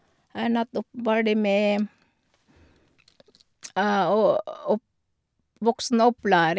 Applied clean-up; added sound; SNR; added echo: none; none; none; none.